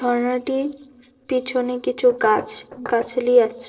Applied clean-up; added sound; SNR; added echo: neural separator model SepFormer DNS4.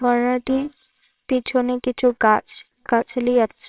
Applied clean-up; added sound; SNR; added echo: neural separator model SepFormer WHAMR!.